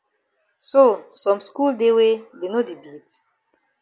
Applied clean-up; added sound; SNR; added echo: none; none; none; none.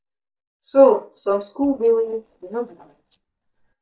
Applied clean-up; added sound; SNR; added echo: neural mask model DeepFilterNet 3.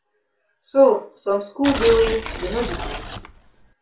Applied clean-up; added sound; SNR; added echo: none; Tearing; 7 dB; reverberation time 0.3 s.